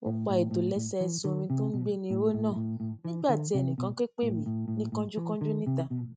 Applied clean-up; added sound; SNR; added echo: neural mask model RNNoise.